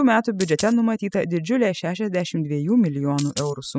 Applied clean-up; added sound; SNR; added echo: classical method spectral subtraction.